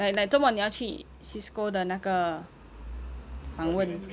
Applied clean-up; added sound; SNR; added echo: none; none; none; none.